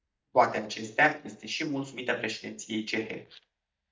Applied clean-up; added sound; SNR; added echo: neural mask model DeepFilterNet 3.